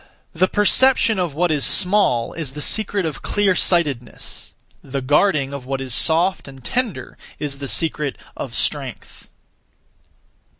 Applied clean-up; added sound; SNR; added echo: none; none; none; none.